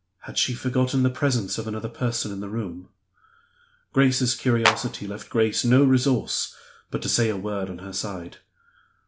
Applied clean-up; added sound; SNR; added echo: none; Clapping; 0 dB; none.